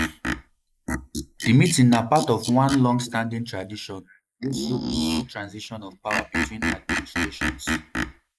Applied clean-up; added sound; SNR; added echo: neural mask model Resemble Enhance denoiser.